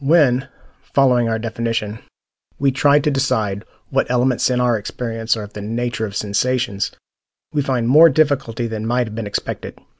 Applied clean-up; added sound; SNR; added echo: none; none; none; none.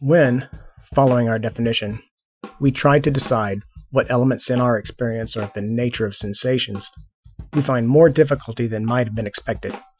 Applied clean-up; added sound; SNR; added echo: classical method Wiener filter.